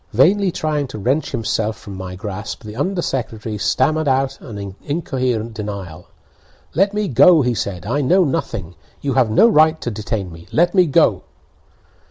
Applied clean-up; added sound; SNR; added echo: none; none; none; none.